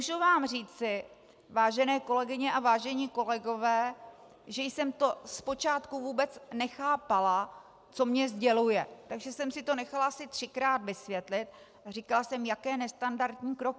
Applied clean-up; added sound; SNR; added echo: none; none; none; none.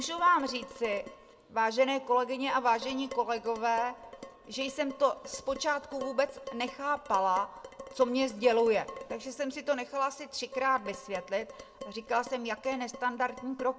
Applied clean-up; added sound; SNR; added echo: none; Dishes, pots, and pans; 16 dB; reverberation time 0.5 s.